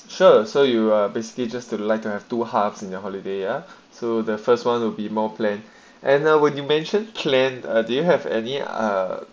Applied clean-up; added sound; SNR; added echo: none; none; none; none.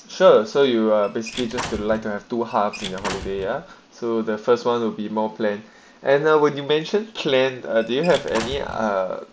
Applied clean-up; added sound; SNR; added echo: none; Squeak / Slam / Wood; 12 dB; none.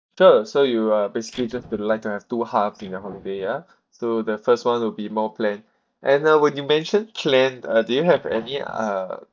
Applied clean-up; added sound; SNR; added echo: neural mask model DeepFilterNet 3.